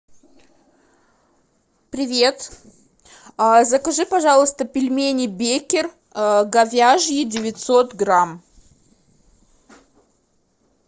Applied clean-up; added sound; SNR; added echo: neural separator model SepFormer DNS4.